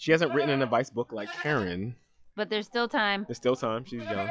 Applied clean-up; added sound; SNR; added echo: classical method log-MMSE.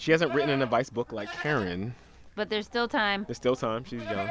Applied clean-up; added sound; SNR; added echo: none; Livestock, farm animals, working animals; 11 dB; none.